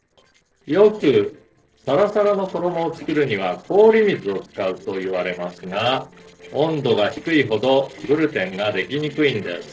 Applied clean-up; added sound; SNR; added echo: neural separator model SepFormer DNS4.